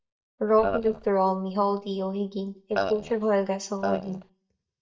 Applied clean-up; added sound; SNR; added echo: neural mask model DeepFilterNet 3.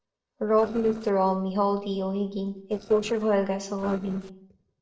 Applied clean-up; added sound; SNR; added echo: neural separator model SepFormer DNS4.